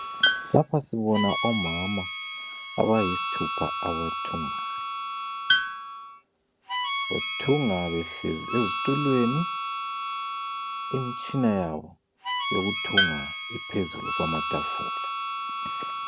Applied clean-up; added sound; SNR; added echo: none; Tools + Harmonica; 0 dB; none.